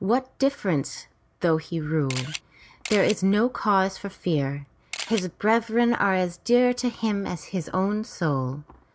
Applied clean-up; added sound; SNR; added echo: none; Camera; 8 dB; none.